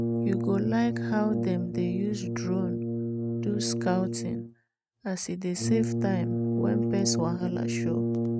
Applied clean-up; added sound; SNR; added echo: neural mask model RNNoise.